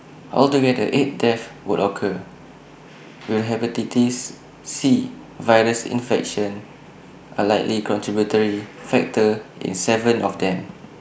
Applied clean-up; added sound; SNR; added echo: none; none; none; none.